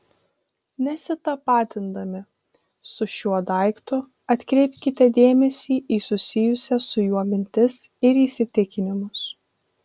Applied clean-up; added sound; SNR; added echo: none; none; none; none.